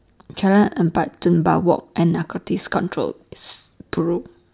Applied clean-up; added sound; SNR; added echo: none; none; none; none.